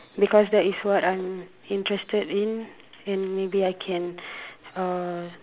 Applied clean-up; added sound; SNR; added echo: none; none; none; none.